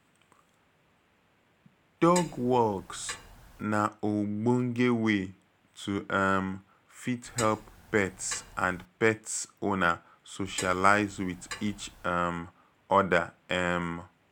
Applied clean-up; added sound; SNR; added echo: none; Clock; 14 dB; none.